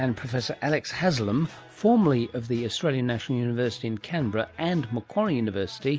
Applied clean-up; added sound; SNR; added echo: none; none; none; none.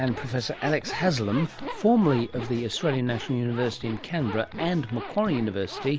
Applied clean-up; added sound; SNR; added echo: none; Zipper (clothing); 12 dB; none.